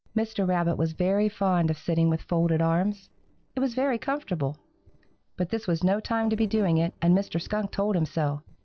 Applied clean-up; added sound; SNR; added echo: neural separator model SepFormer DNS4.